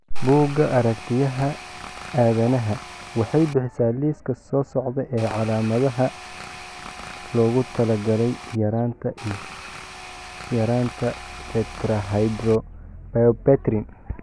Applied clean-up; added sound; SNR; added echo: none; Tools; 15 dB; none.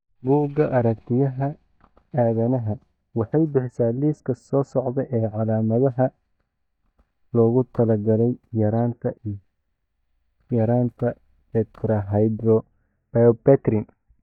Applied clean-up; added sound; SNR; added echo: neural mask model DeepFilterNet 3.